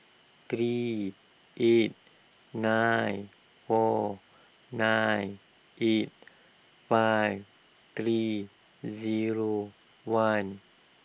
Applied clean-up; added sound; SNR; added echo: none; none; none; none.